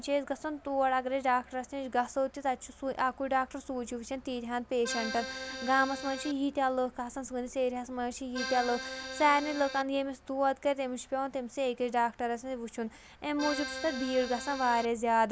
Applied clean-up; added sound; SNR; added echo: none; Accordion; 7 dB; none.